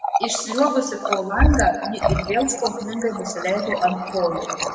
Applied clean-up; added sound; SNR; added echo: none; Water tap, faucet; 2 dB; reverberation time 1.9 s.